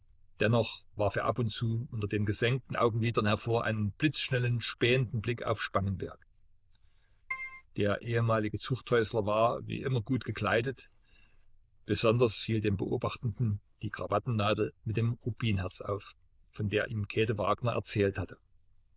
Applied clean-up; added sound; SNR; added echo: neural diffusion model UNIVERSE++.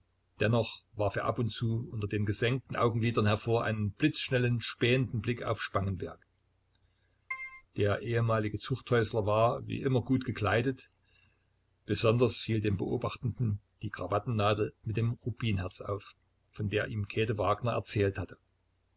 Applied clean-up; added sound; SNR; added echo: none; Keyboard (musical); 10 dB; none.